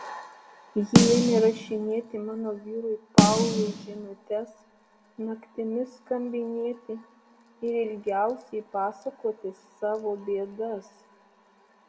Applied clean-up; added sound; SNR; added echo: none; Snare drum; -4 dB; reverberation time 2.2 s.